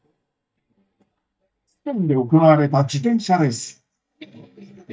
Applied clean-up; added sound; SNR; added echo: neural mask model DeepFilterNet 3.